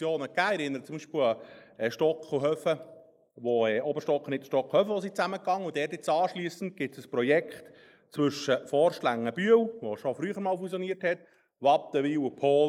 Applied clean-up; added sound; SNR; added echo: neural mask model Resemble Enhance denoiser.